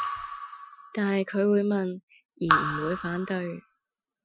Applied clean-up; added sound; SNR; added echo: classical method Wiener filter.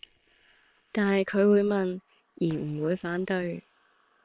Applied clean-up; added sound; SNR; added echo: neural separator model SepFormer WHAM!.